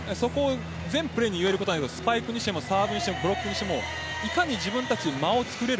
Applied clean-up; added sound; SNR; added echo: none; none; none; none.